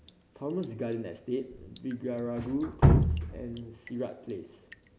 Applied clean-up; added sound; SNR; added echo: none; Drip; -4 dB; none.